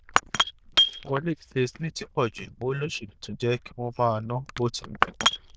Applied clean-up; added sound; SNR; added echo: neural diffusion model UNIVERSE++.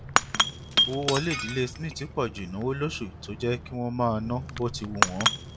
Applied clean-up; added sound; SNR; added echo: none; Shatter / Crushing; -1 dB; none.